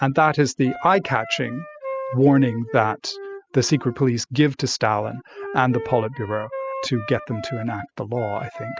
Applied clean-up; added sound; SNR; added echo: classical method spectral subtraction.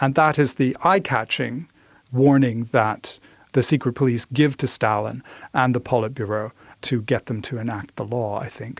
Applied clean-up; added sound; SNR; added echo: none; none; none; none.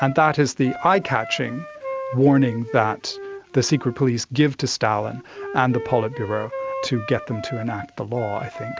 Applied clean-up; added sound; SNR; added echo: none; Wind instrument, woodwind instrument; 12 dB; none.